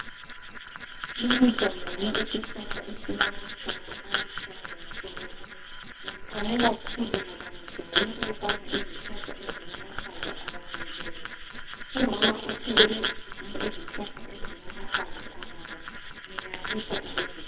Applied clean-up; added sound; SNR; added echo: neural separator model SepFormer WHAMR!.